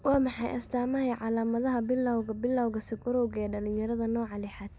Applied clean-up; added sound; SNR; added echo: none; none; none; none.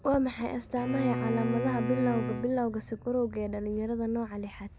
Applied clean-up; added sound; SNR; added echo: none; Bowed string instrument; 5 dB; none.